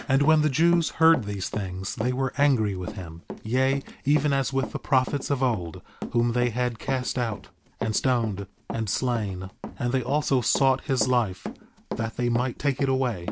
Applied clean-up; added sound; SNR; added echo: none; Run; 13 dB; none.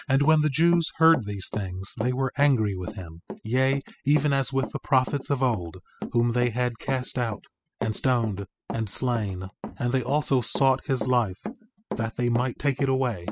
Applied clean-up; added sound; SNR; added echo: classical method spectral subtraction.